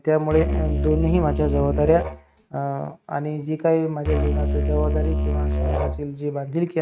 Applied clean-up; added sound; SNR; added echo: neural mask model RNNoise.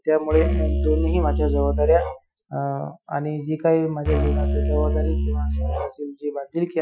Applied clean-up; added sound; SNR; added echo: classical method Wiener filter.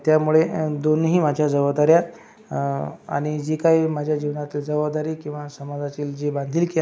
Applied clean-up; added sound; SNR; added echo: none; none; none; none.